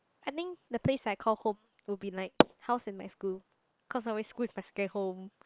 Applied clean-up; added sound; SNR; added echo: neural separator model SepFormer WHAM!.